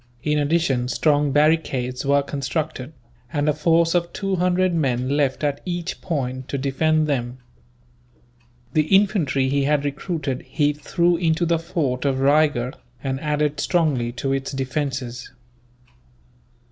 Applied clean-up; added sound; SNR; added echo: none; none; none; none.